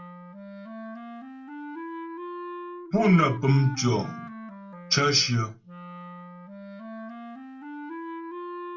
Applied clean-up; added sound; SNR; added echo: none; Wind instrument, woodwind instrument; 10 dB; reverberation time 0.2 s.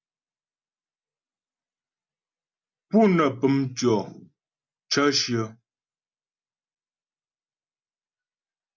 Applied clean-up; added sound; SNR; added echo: none; none; none; none.